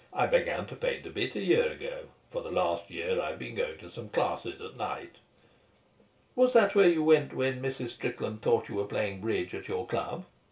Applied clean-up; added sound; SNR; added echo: none; none; none; reverberation time 0.3 s.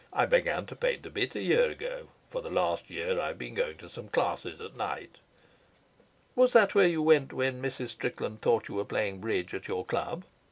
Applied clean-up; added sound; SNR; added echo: none; none; none; none.